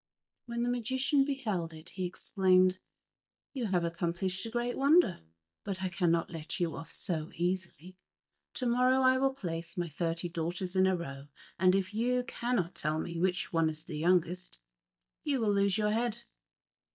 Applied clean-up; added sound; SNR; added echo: neural mask model DeepFilterNet 3.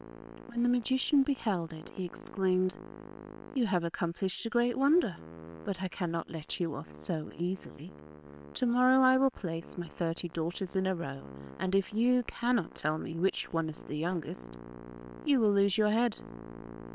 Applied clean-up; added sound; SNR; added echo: neural separator model SepFormer WHAMR!.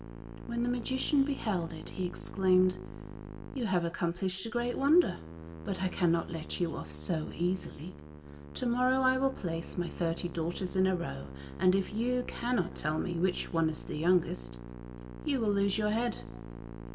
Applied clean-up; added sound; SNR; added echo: none; Musical instrument; 12 dB; reverberation time 0.7 s.